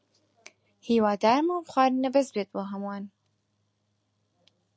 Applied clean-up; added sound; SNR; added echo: none; none; none; none.